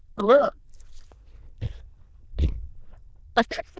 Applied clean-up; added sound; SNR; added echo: neural diffusion model UNIVERSE++.